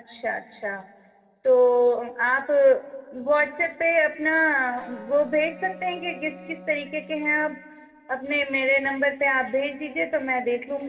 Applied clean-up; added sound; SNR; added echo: neural separator model SepFormer DNS4.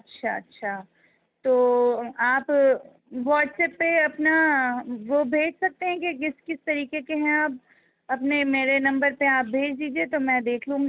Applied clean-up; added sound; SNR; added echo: none; none; none; none.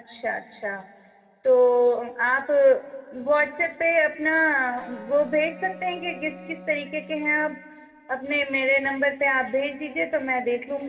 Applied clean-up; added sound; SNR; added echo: none; Wind instrument, woodwind instrument; 19 dB; reverberation time 1.8 s.